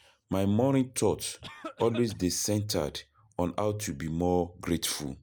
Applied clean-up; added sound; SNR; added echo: neural mask model Resemble Enhance denoiser.